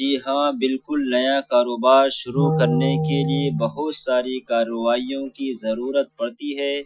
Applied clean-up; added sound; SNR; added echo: classical method Wiener filter.